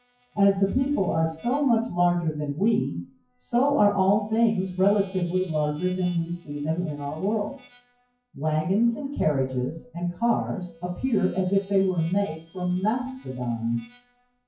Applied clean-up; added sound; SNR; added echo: classical method WPE with log-MMSE.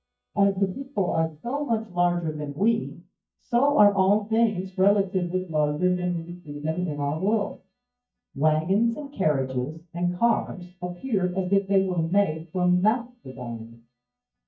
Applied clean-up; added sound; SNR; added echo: neural mask model DeepFilterNet 3.